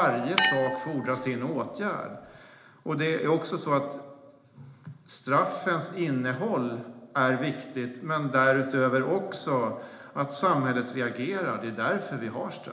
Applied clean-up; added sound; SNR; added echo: none; Chink, clink; 4 dB; reverberation time 0.8 s.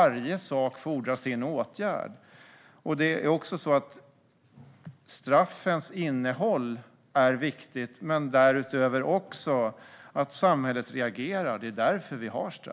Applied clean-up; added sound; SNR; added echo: none; none; none; none.